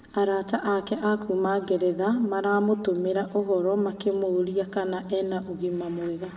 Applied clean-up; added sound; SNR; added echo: none; none; none; reverberation time 0.9 s.